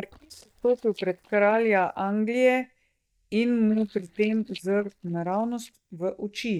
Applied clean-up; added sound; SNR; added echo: neural mask model DeepFilterNet 3.